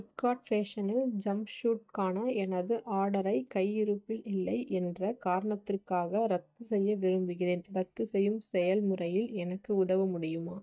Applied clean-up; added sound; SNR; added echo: neural mask model DeepFilterNet 3.